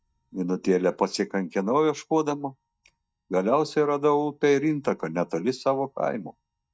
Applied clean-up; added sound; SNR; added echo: neural mask model DeepFilterNet 3.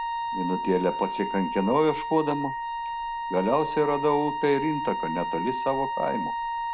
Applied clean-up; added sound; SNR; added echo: none; Wind instrument, woodwind instrument; 4 dB; none.